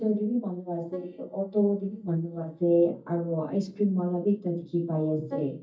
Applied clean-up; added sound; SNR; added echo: neural mask model DeepFilterNet 3.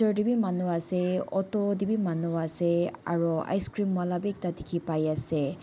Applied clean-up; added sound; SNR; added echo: none; none; none; none.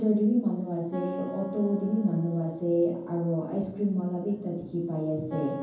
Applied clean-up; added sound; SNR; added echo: none; Acoustic guitar; 14 dB; reverberation time 0.9 s.